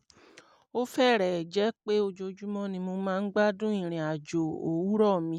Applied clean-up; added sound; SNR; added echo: none; none; none; none.